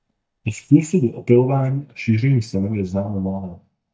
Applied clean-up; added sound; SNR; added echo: neural mask model DeepFilterNet 3.